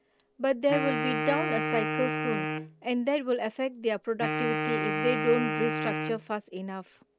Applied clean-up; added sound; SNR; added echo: none; Wind instrument, woodwind instrument; 2 dB; none.